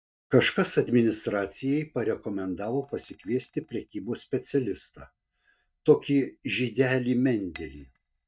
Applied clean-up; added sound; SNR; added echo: neural mask model DeepFilterNet 3.